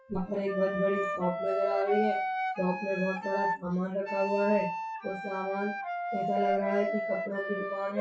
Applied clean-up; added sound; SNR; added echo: classical method WPE with log-MMSE.